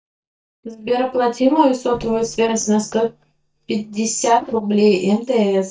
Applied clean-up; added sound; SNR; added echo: neural mask model DeepFilterNet 3.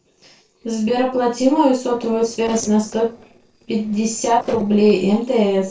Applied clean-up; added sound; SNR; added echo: neural separator model SepFormer DNS4.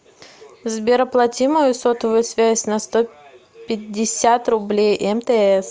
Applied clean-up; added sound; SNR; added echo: none; none; none; none.